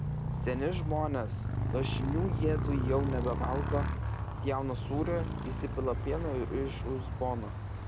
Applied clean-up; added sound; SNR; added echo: none; Motorcycle; -2 dB; none.